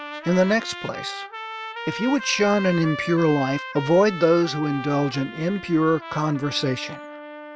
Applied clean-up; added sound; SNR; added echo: none; Trumpet; 12 dB; none.